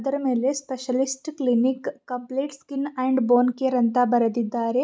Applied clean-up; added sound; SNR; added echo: none; none; none; none.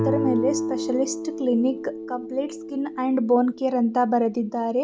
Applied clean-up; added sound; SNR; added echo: none; Guitar; 6 dB; none.